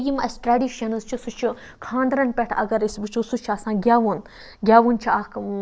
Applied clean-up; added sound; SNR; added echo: none; none; none; none.